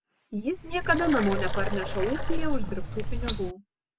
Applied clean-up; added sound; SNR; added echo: none; Water; -2 dB; none.